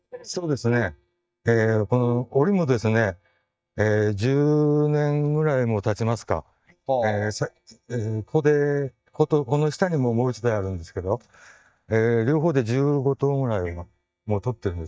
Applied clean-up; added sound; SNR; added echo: neural mask model DeepFilterNet 3.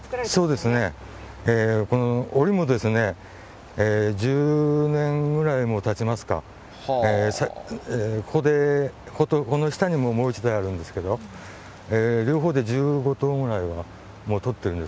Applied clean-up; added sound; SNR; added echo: none; none; none; none.